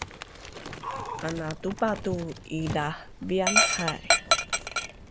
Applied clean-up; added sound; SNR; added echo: none; Dog; -3 dB; none.